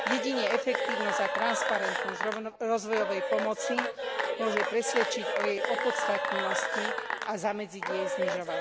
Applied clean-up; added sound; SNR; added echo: none; Applause / Cheering / Clapping; -1 dB; none.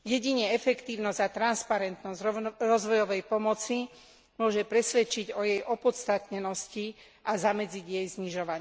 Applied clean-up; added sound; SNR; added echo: none; none; none; none.